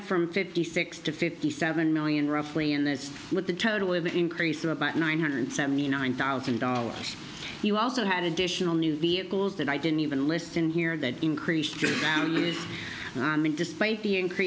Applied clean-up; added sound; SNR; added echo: none; none; none; none.